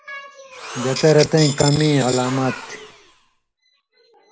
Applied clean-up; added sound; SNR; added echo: none; Tools; 9 dB; none.